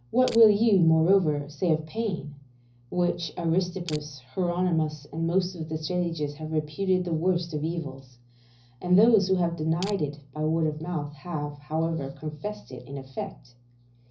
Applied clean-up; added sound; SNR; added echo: none; Crushing; 15 dB; reverberation time 0.5 s.